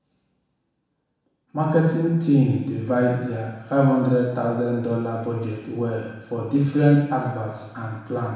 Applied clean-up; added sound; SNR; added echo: none; none; none; reverberation time 1.1 s.